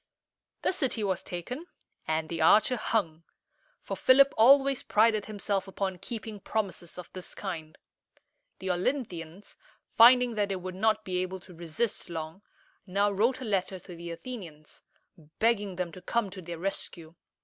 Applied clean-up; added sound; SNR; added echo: none; none; none; none.